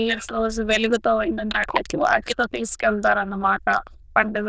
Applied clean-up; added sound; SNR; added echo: neural diffusion model UNIVERSE++.